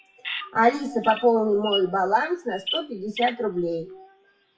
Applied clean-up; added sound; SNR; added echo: classical method WPE with log-MMSE.